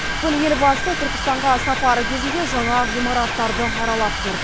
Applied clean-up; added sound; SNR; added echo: none; Mechanisms; 2 dB; none.